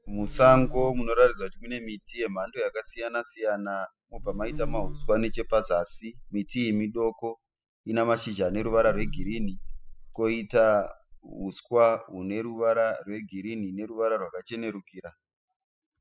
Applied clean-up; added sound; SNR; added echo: classical method spectral subtraction.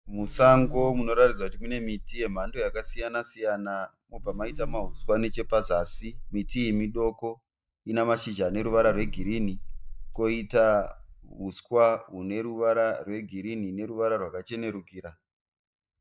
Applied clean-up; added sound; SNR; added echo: neural mask model DeepFilterNet 3.